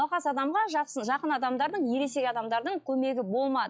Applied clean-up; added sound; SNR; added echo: classical method log-MMSE.